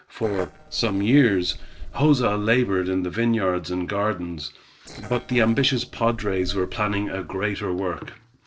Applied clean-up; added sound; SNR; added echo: neural separator model SepFormer DNS4.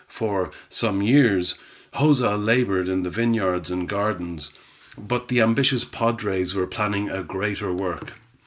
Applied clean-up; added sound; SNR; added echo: none; none; none; none.